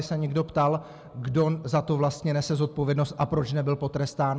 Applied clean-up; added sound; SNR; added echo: none; none; none; none.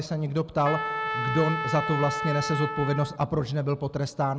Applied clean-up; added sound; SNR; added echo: none; Trumpet; 4 dB; none.